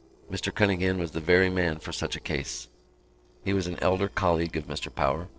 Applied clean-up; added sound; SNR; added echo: neural separator model SepFormer DNS4.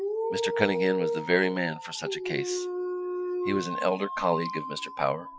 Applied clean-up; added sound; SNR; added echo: classical method Wiener filter.